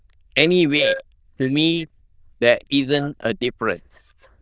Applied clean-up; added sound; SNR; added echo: neural diffusion model UNIVERSE++.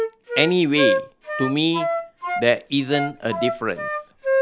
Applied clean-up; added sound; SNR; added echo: none; Wind instrument, woodwind instrument; 2 dB; none.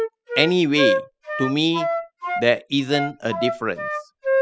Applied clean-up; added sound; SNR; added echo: classical method spectral subtraction.